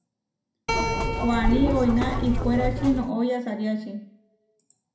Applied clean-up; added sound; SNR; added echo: none; Keyboard (musical); -1 dB; reverberation time 0.4 s.